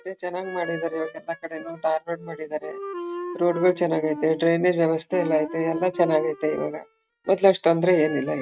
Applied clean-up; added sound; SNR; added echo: neural mask model RNNoise.